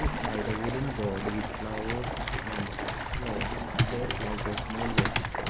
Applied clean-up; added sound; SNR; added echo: none; Computer keyboard + Stream; -4 dB; none.